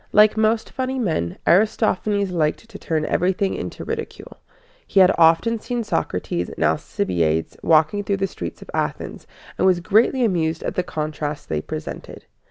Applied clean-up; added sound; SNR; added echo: none; none; none; none.